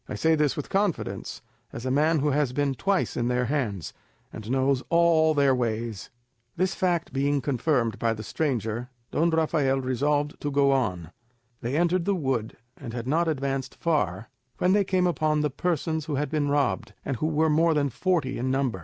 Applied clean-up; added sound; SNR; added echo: none; none; none; none.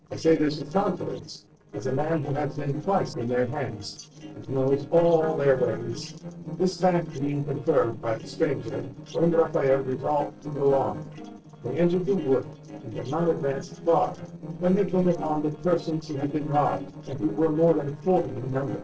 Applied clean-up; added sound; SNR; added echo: neural separator model SepFormer DNS4.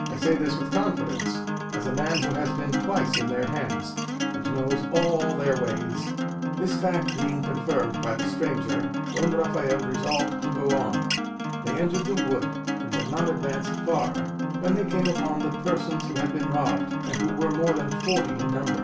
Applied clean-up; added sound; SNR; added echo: none; Acoustic guitar; 0 dB; reverberation time 0.2 s.